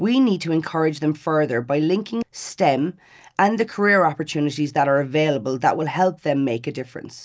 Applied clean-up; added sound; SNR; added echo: none; none; none; none.